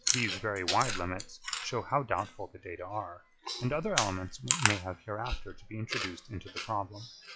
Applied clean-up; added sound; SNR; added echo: classical method log-MMSE.